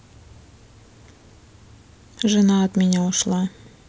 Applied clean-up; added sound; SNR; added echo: none; none; none; none.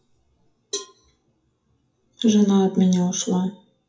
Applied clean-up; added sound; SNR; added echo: classical method WPE with log-MMSE.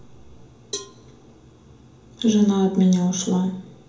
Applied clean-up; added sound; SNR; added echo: none; Cowbell; 18 dB; reverberation time 0.7 s.